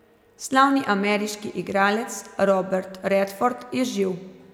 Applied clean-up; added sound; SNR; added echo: none; none; none; none.